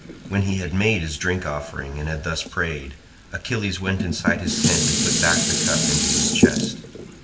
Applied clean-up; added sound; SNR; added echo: none; Dishes, pots, and pans; -1 dB; reverberation time 0.6 s.